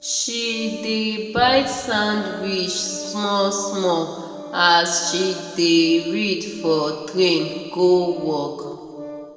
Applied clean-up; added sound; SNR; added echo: none; Organ; 16 dB; reverberation time 2.0 s.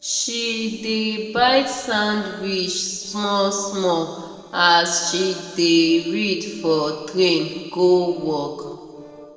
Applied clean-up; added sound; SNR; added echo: neural separator model SepFormer DNS4.